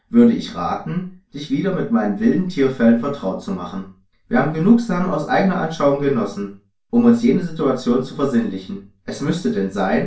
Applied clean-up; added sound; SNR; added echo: none; none; none; reverberation time 0.3 s.